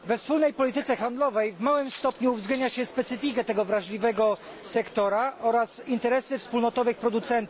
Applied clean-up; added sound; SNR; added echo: none; Cutlery, silverware; 13 dB; none.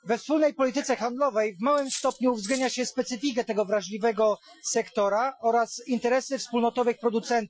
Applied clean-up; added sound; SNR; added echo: classical method Wiener filter.